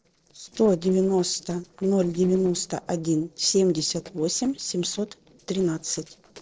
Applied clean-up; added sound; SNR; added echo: neural separator model SepFormer DNS4.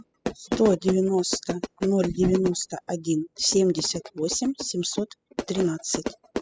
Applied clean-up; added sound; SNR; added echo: classical method spectral subtraction.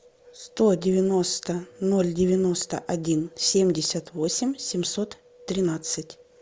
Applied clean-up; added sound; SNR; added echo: none; none; none; none.